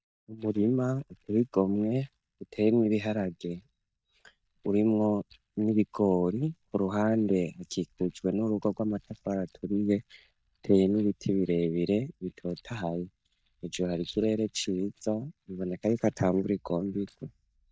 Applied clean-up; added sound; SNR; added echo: neural mask model DeepFilterNet 3.